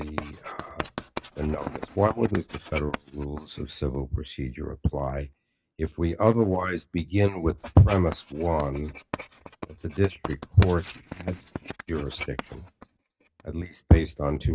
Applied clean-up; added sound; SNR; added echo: neural mask model RNNoise.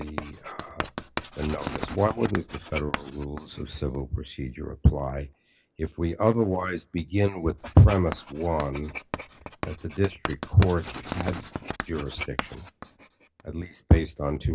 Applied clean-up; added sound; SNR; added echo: none; Writing; 11 dB; none.